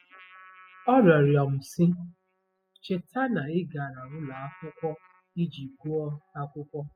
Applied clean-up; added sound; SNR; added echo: classical method spectral subtraction.